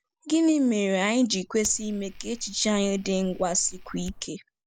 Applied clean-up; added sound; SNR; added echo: none; Fire; 17 dB; none.